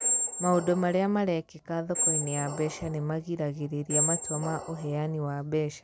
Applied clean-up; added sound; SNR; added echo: none; Squeak; 2 dB; none.